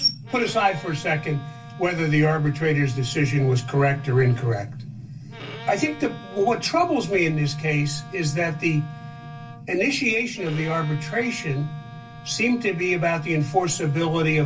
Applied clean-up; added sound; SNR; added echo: none; Bowed string instrument; 20 dB; reverberation time 0.2 s.